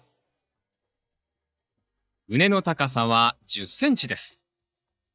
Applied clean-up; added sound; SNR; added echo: neural mask model DeepFilterNet 3.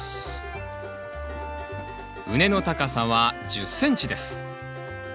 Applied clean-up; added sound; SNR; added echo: none; Toilet flush; 19 dB; none.